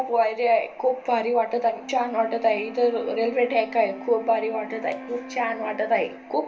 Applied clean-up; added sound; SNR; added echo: none; Wind instrument, woodwind instrument; 17 dB; reverberation time 0.3 s.